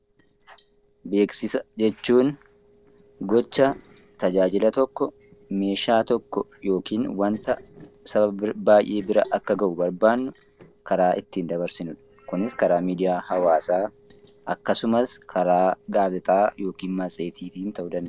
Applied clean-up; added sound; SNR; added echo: neural separator model SepFormer DNS4.